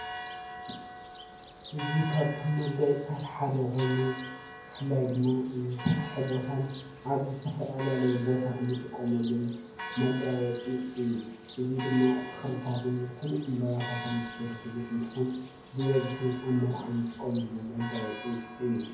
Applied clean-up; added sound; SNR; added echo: none; Church bell; 12 dB; reverberation time 0.9 s.